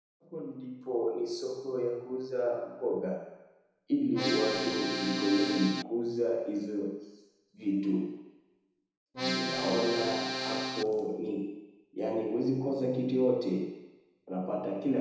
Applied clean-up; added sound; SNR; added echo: none; Accordion; 1 dB; reverberation time 1.0 s.